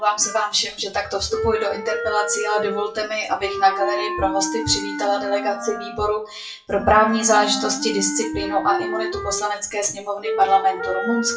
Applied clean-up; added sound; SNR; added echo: classical method WPE with log-MMSE.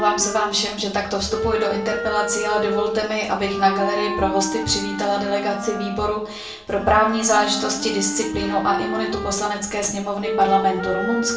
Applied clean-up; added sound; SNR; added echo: none; Wind instrument, woodwind instrument; 6 dB; reverberation time 0.3 s.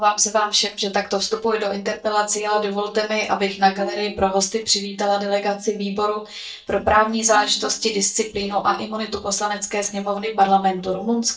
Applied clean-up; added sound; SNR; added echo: neural mask model DeepFilterNet 3.